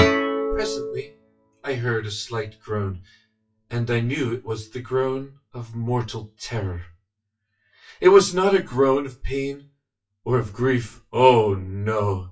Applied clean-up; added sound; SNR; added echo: classical method WPE with log-MMSE.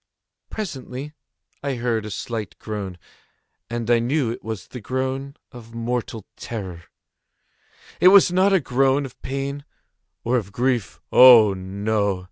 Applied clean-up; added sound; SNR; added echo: none; none; none; none.